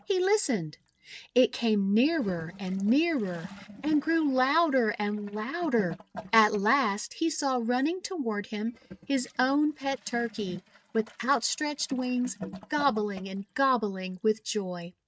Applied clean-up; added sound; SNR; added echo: neural mask model RNNoise.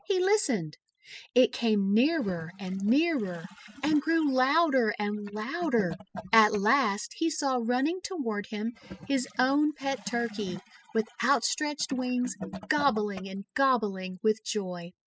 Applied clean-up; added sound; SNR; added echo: classical method spectral subtraction.